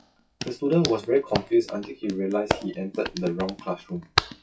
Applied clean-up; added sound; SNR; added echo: classical method WPE with log-MMSE.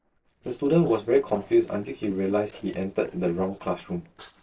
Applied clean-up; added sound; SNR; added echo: neural separator model SepFormer DNS4.